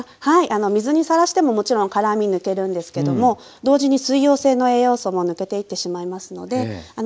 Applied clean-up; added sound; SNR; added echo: none; none; none; none.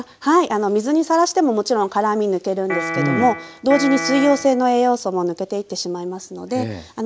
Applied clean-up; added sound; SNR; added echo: none; Piano; 7 dB; none.